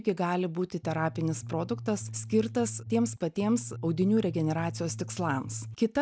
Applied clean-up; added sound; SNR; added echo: none; Bass guitar; 11 dB; none.